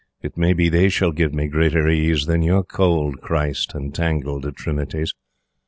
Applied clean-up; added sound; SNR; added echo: none; none; none; none.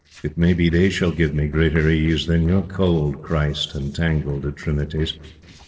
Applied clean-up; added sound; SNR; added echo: neural separator model SepFormer DNS4.